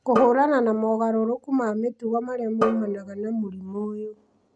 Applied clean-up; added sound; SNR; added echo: none; Drum; 8 dB; none.